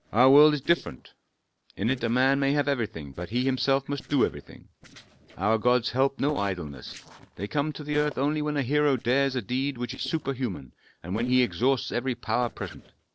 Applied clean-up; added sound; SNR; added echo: neural separator model SepFormer DNS4.